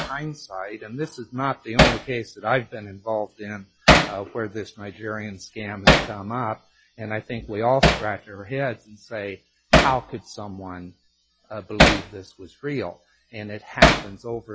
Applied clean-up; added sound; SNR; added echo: classical method log-MMSE.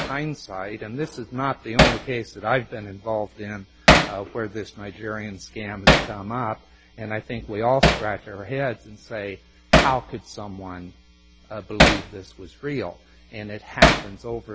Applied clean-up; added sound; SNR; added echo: none; Hammer; -5 dB; none.